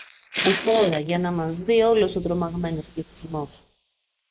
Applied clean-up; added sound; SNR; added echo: neural mask model Resemble Enhance denoiser.